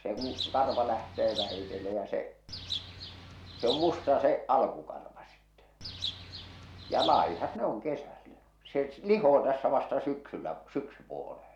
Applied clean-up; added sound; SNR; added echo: none; Bird; 10 dB; none.